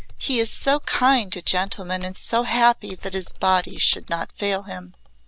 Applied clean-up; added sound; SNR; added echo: none; Computer keyboard; 10 dB; none.